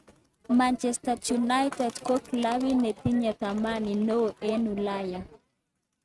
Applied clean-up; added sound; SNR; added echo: neural mask model RNNoise.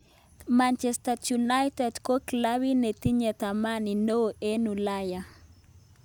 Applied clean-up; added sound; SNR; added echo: none; none; none; none.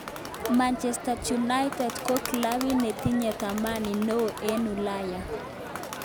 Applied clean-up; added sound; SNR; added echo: none; Crowd; 7 dB; none.